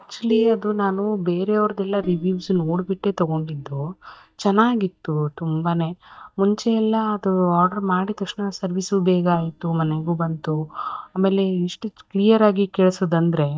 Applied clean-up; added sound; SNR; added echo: neural mask model DeepFilterNet 3.